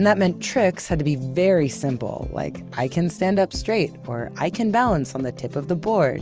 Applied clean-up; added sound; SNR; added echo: none; none; none; none.